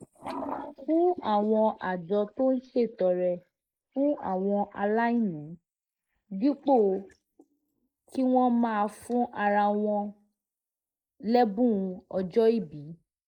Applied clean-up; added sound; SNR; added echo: neural mask model Resemble Enhance denoiser.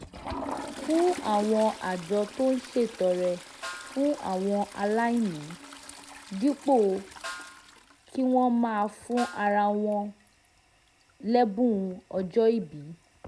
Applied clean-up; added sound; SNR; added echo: none; Toilet flush + Snare drum; 15 dB; none.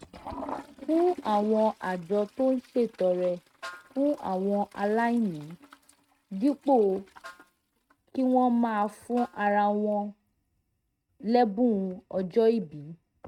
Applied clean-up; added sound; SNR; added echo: neural mask model RNNoise.